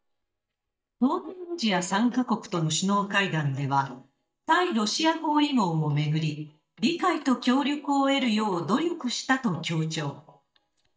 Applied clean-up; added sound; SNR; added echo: neural mask model DeepFilterNet 3.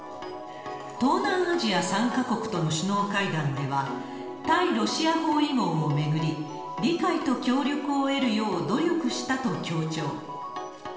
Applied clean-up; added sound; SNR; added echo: none; Doorbell; 15 dB; reverberation time 1.1 s.